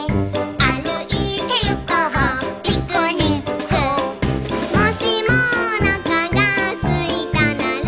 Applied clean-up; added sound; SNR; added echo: none; none; none; none.